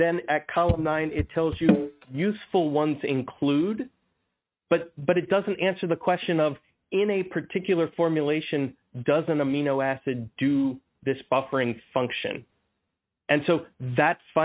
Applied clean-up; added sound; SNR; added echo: neural mask model RNNoise.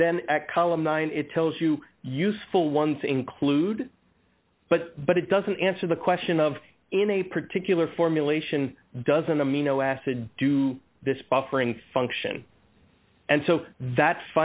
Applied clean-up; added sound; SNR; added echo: none; none; none; none.